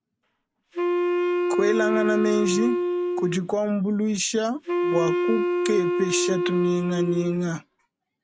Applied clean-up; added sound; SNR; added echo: none; Wind instrument, woodwind instrument; -1 dB; none.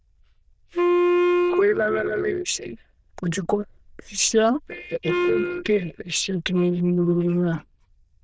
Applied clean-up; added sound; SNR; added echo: neural diffusion model UNIVERSE++.